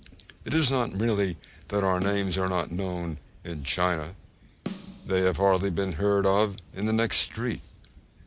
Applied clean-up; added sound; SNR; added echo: none; Snare drum; 16 dB; none.